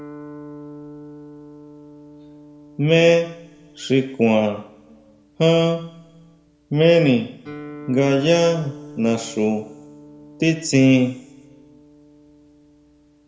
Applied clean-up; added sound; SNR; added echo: none; Guitar; 20 dB; reverberation time 1.3 s.